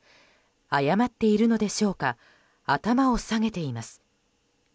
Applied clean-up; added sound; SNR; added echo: none; none; none; none.